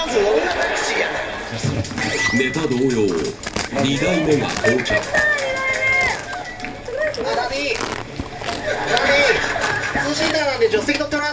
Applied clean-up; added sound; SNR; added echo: none; Livestock, farm animals, working animals; 11 dB; reverberation time 0.3 s.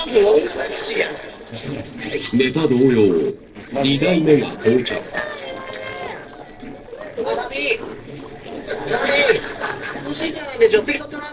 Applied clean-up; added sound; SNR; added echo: neural separator model SepFormer DNS4.